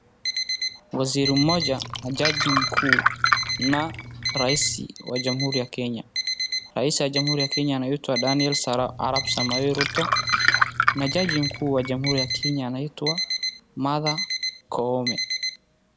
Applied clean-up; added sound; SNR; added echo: none; Alarm + Glass; 1 dB; none.